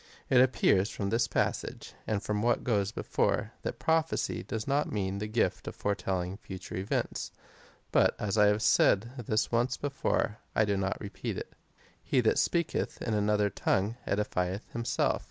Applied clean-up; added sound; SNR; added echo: none; none; none; none.